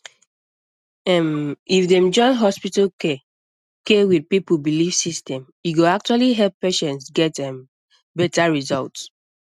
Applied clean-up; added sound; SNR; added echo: none; none; none; none.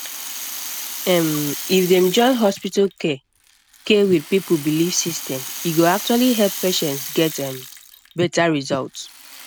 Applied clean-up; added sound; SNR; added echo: none; Rattle (instrument); 12 dB; none.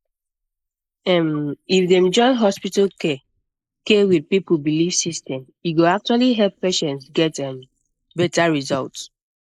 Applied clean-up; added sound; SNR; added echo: neural mask model Resemble Enhance denoiser.